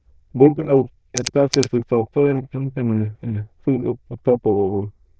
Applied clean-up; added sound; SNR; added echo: neural diffusion model UNIVERSE++.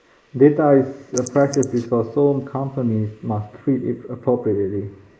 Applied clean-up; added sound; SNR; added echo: neural mask model Resemble Enhance denoiser.